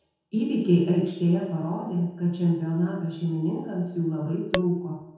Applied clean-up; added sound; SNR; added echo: none; Tap / Glass; 4 dB; reverberation time 0.9 s.